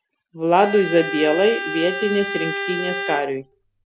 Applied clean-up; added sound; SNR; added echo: none; Bowed string instrument; 7 dB; none.